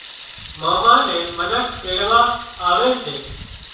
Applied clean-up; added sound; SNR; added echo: none; Thunder; 13 dB; reverberation time 0.7 s.